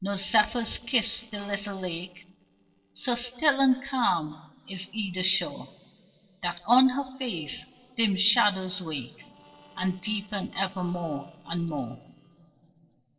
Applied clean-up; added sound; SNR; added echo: neural separator model SepFormer DNS4.